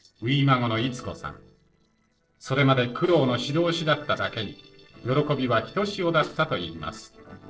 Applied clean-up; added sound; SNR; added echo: neural separator model SepFormer DNS4.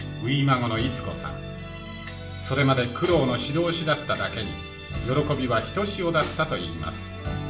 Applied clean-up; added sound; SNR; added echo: none; Snare drum; 17 dB; reverberation time 0.4 s.